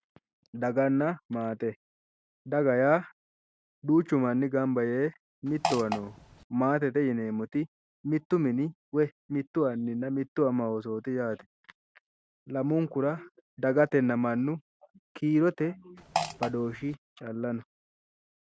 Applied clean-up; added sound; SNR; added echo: none; Fart; 5 dB; none.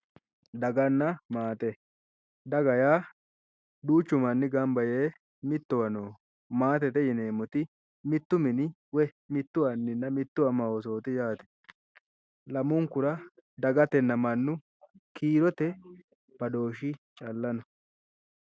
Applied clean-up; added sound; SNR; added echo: none; none; none; none.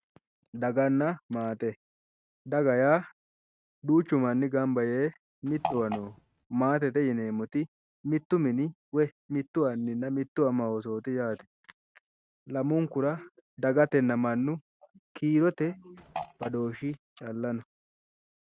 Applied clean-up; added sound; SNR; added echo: neural mask model RNNoise.